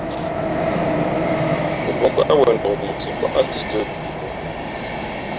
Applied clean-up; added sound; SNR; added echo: none; Train; 0 dB; none.